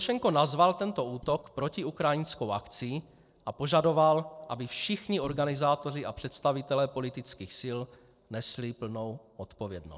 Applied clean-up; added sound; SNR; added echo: neural separator model SepFormer DNS4.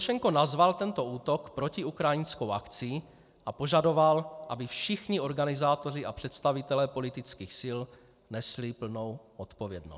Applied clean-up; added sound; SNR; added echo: none; none; none; none.